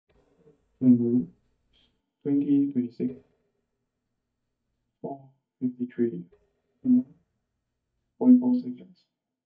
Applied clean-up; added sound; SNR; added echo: neural mask model DeepFilterNet 3.